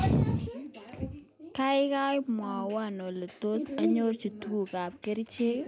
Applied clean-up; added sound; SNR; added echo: none; none; none; none.